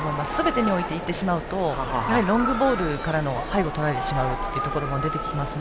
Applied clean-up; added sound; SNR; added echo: none; Meow; 8 dB; none.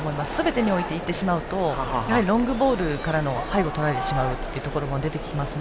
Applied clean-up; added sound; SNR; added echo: none; none; none; none.